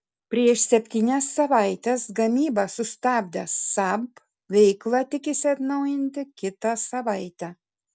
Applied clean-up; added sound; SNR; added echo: none; none; none; none.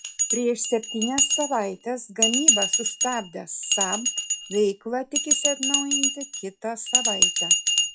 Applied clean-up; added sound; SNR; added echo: classical method log-MMSE.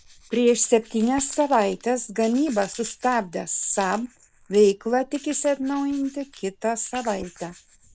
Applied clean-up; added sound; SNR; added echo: neural mask model Resemble Enhance denoiser.